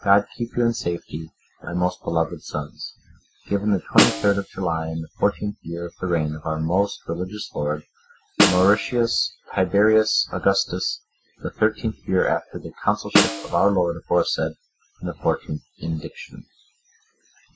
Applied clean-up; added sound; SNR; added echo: classical method Wiener filter.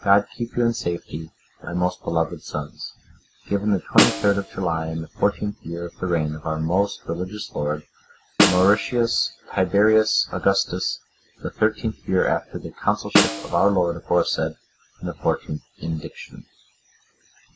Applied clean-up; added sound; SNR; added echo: none; Snare drum; 3 dB; none.